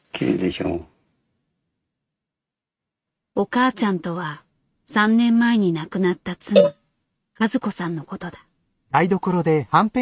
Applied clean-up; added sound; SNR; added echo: neural mask model RNNoise.